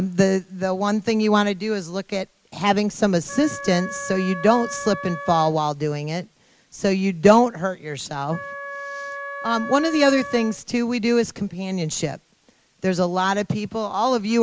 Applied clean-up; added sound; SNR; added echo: none; Wind instrument, woodwind instrument; 11 dB; none.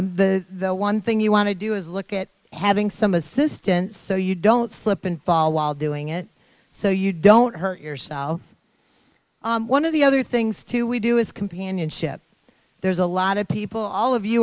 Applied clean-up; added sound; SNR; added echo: neural mask model Resemble Enhance denoiser.